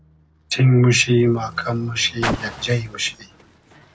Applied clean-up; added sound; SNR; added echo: none; Car; 13 dB; reverberation time 0.2 s.